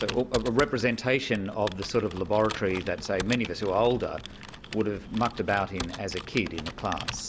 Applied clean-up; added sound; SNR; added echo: none; Computer keyboard; 12 dB; none.